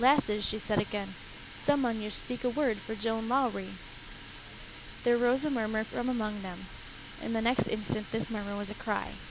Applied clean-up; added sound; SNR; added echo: none; Water tap, faucet; 11 dB; none.